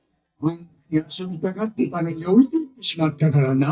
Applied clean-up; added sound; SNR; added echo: neural mask model DeepFilterNet 3.